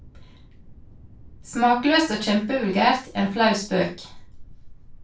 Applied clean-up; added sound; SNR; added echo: none; Thunder; 19 dB; reverberation time 0.3 s.